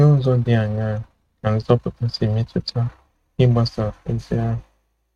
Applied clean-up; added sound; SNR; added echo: neural mask model RNNoise.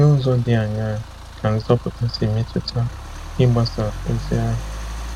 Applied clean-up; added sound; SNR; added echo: none; Idling / Engine starting / Accelerating, revving, vroom / Car; 11 dB; none.